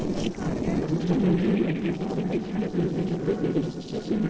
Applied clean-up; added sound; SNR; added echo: neural separator model SepFormer DNS4.